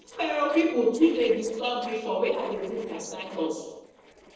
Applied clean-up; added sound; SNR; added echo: neural separator model SepFormer DNS4.